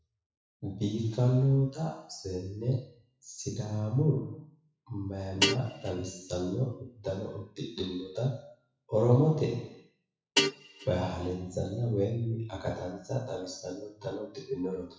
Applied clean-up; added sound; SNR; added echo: classical method WPE with log-MMSE.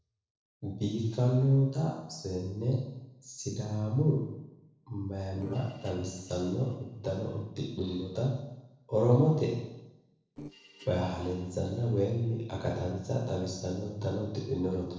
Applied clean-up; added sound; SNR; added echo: neural separator model SepFormer DNS4.